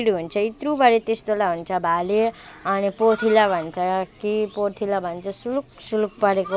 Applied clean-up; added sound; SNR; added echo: none; none; none; none.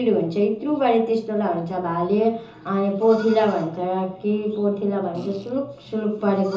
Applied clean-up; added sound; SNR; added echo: none; Fart; 16 dB; reverberation time 0.6 s.